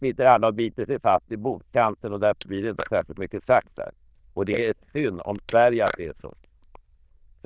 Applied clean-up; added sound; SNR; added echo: neural diffusion model UNIVERSE++.